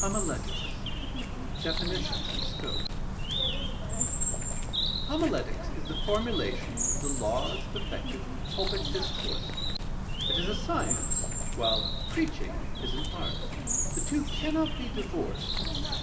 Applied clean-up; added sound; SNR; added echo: none; Bird; -5 dB; reverberation time 2.1 s.